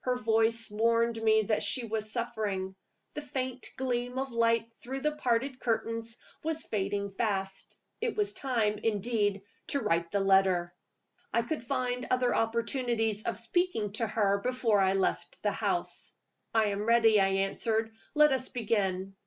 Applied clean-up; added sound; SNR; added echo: none; none; none; none.